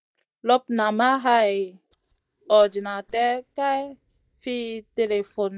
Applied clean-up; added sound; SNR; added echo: neural mask model DeepFilterNet 3.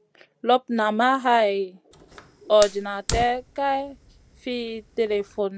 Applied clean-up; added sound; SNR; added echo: none; Fire; 13 dB; none.